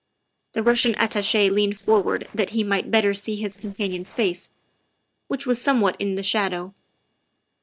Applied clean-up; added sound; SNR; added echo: neural separator model SepFormer DNS4.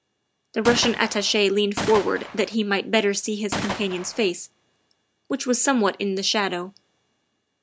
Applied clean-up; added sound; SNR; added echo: none; Gunshot, gunfire; 7 dB; none.